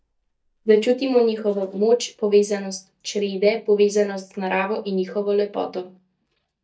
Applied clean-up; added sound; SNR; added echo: neural mask model DeepFilterNet 3.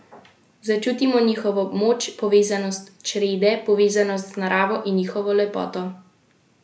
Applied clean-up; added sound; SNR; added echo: none; none; none; none.